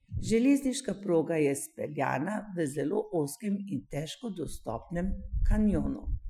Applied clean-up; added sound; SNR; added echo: classical method Wiener filter.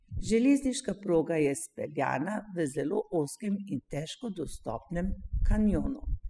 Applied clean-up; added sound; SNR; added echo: classical method spectral subtraction.